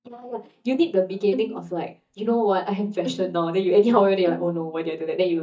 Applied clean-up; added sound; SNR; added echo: neural mask model DeepFilterNet 3.